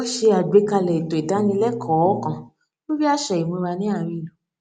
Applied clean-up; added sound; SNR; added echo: none; Bass guitar; 13 dB; none.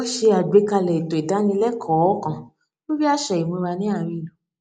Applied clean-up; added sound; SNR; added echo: neural mask model Resemble Enhance denoiser.